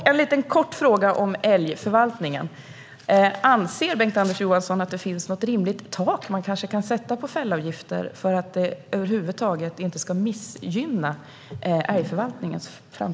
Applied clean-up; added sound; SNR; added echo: none; none; none; none.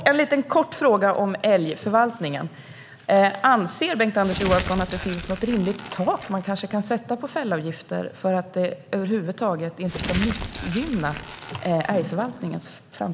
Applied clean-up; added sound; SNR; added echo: none; Crumpling, crinkling; 10 dB; none.